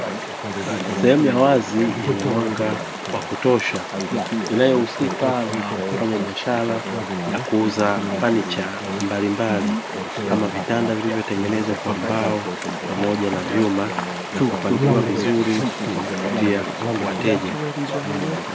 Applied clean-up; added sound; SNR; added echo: none; Chatter / Stream; 2 dB; none.